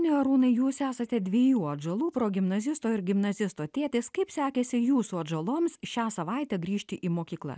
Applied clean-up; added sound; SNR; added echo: none; none; none; none.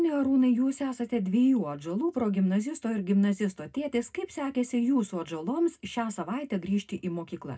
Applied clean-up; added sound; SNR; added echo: none; none; none; reverberation time 0.2 s.